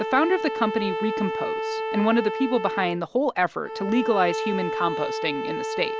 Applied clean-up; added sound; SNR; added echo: none; Bowed string instrument; 4 dB; none.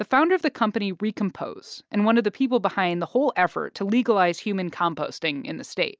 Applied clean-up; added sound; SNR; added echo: none; none; none; none.